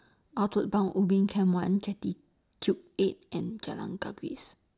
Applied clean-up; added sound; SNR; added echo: none; none; none; none.